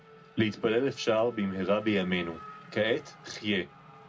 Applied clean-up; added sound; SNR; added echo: none; Race car, auto racing / Accelerating, revving, vroom; 19 dB; reverberation time 0.2 s.